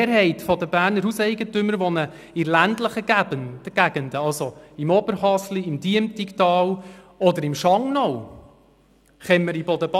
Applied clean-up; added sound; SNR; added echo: none; none; none; none.